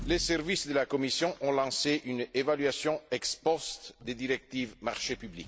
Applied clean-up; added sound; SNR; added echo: none; Sliding door; 18 dB; none.